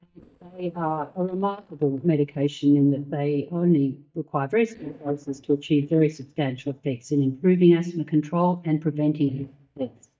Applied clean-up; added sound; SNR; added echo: neural mask model DeepFilterNet 3.